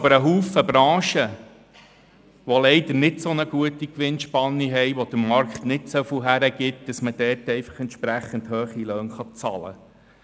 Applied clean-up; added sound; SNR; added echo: none; none; none; none.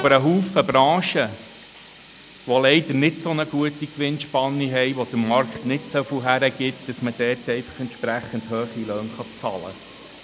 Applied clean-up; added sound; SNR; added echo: none; Train + Sink (filling or washing); 17 dB; none.